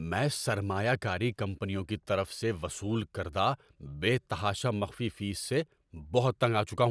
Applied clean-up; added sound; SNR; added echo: none; none; none; none.